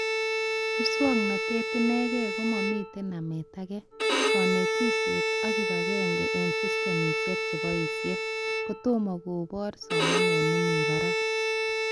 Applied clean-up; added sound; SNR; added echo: none; Bowed string instrument; -3 dB; none.